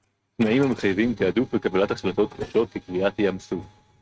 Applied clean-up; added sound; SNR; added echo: neural mask model RNNoise.